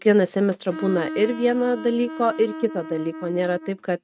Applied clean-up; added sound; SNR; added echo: neural mask model RNNoise.